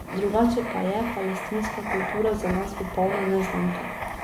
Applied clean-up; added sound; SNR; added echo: none; Writing; 6 dB; none.